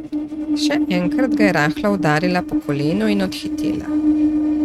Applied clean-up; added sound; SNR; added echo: neural mask model RNNoise.